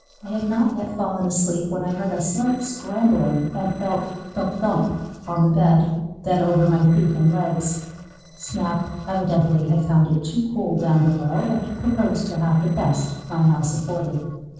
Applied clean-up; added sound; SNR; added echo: neural separator model SepFormer DNS4.